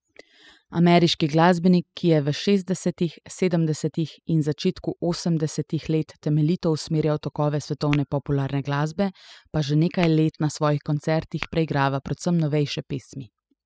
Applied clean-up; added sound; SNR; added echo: classical method spectral subtraction.